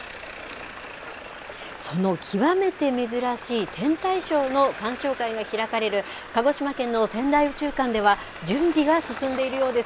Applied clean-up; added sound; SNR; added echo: none; Traffic noise, roadway noise; 14 dB; none.